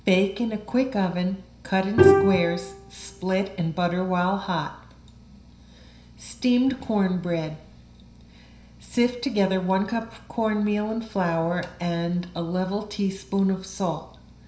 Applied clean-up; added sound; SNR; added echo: none; Bowed string instrument; -2 dB; reverberation time 0.5 s.